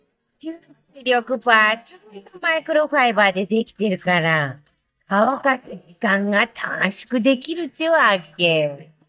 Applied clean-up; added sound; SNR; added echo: neural mask model DeepFilterNet 3.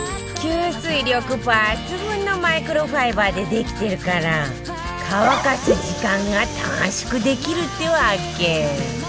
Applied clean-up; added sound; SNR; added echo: none; Domestic sounds, home sounds; 20 dB; none.